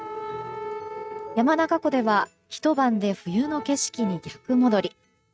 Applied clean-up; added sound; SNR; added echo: neural mask model RNNoise.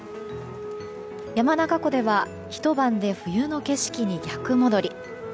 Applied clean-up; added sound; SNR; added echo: none; none; none; none.